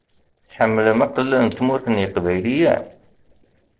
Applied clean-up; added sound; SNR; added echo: neural separator model SepFormer DNS4.